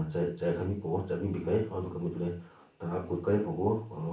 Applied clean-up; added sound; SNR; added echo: none; none; none; reverberation time 0.4 s.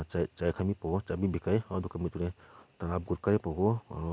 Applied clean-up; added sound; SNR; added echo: none; none; none; none.